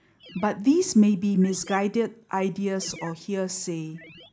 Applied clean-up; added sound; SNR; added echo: neural mask model Resemble Enhance denoiser.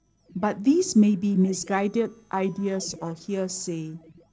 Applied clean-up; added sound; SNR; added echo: neural separator model SepFormer DNS4.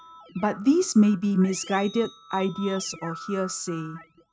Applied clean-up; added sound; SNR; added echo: neural mask model RNNoise.